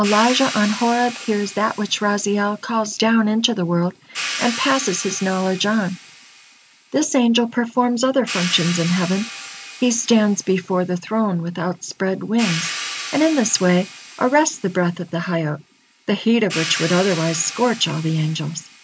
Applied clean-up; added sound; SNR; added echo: none; Hi-hat; 12 dB; none.